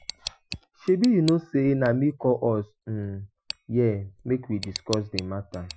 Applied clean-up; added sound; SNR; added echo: classical method Wiener filter.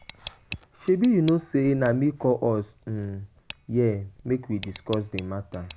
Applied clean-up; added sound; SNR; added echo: none; Tick; 14 dB; none.